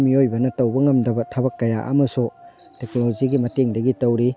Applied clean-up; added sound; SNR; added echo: none; none; none; none.